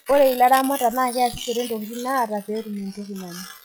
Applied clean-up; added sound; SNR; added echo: classical method log-MMSE.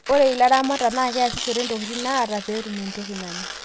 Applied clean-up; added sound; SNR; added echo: none; Tearing; 8 dB; none.